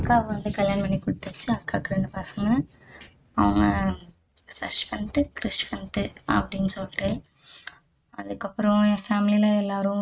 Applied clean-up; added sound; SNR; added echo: neural mask model RNNoise.